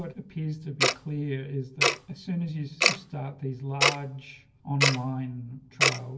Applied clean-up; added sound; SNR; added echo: none; Tick-tock; -3 dB; reverberation time 0.1 s.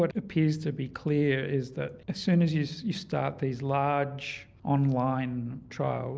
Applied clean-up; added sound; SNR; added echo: none; none; none; none.